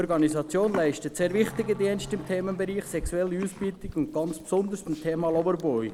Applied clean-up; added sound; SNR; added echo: none; Livestock, farm animals, working animals + Musical instrument; 15 dB; none.